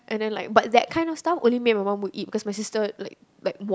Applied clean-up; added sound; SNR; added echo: none; none; none; none.